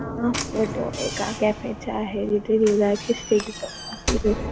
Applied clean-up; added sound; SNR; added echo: none; Knock / Slam; 8 dB; none.